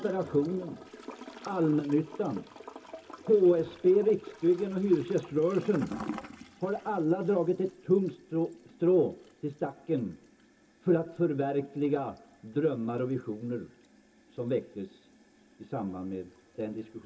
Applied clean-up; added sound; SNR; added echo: none; Toilet flush / Gurgling; 18 dB; reverberation time 0.2 s.